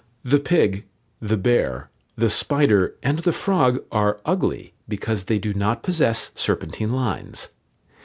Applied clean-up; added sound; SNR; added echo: none; none; none; none.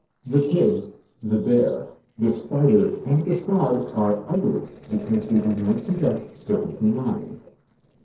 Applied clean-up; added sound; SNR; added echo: neural separator model SepFormer DNS4.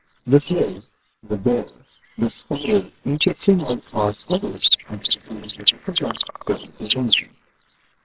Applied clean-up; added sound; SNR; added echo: neural separator model SepFormer WHAMR!.